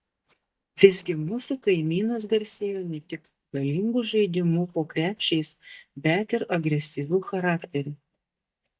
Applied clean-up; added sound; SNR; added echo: neural mask model DeepFilterNet 3.